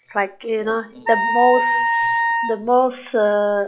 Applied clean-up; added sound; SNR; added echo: classical method log-MMSE.